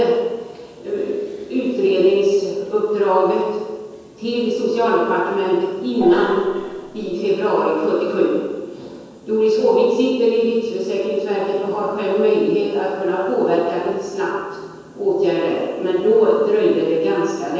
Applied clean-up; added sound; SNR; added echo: none; Gong; 13 dB; reverberation time 1.2 s.